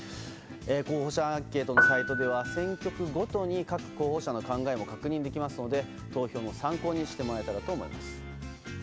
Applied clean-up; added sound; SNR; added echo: none; Piano; -3 dB; none.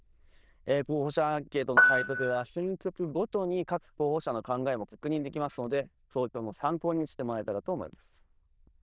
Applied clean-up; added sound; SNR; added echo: neural diffusion model UNIVERSE++.